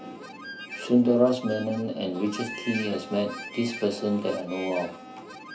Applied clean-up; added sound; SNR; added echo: none; Harmonica; 13 dB; reverberation time 0.3 s.